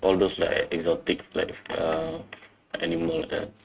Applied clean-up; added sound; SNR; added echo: neural mask model RNNoise.